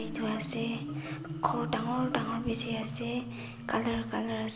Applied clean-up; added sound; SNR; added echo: none; Marimba, xylophone; 14 dB; none.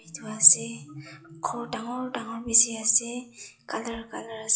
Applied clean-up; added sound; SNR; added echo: classical method log-MMSE.